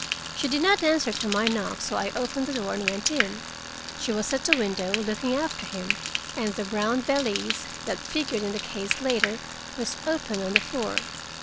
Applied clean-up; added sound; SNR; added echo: none; Frying (food) + Tools; 4 dB; none.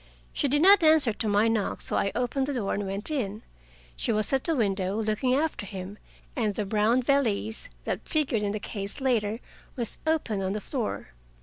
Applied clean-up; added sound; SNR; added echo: none; none; none; none.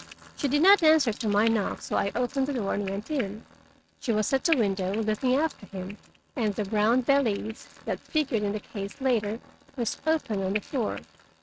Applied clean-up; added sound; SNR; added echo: neural mask model RNNoise.